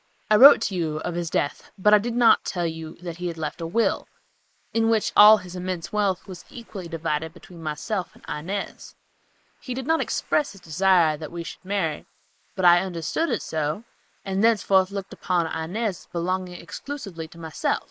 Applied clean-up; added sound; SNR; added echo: neural mask model Resemble Enhance denoiser.